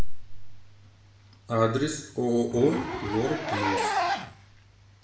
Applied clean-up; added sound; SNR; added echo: none; Zipper (clothing); 6 dB; reverberation time 0.6 s.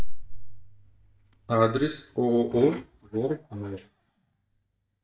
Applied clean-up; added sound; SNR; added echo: neural mask model DeepFilterNet 3.